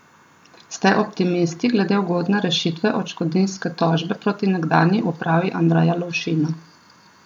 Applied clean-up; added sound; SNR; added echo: none; none; none; none.